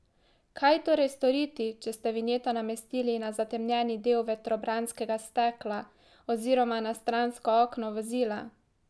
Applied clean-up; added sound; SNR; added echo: none; none; none; none.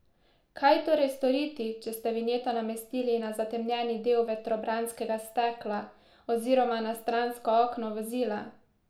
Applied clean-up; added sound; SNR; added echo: none; none; none; reverberation time 0.4 s.